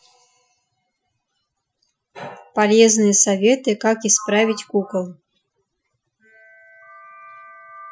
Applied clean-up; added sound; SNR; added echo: classical method Wiener filter.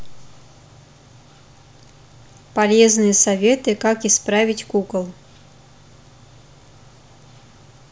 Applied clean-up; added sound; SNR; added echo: none; none; none; none.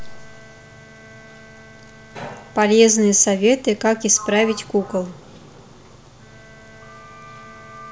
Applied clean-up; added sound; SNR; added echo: none; Sliding door + Bowed string instrument; 20 dB; none.